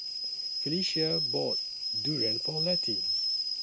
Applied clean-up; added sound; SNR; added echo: none; Boiling / Alarm; -4 dB; none.